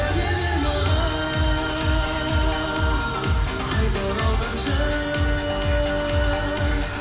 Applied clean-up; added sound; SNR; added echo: none; none; none; reverberation time 0.9 s.